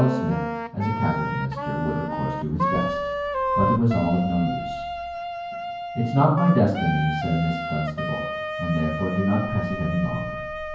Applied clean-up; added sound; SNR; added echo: none; Wind instrument, woodwind instrument; 4 dB; reverberation time 0.9 s.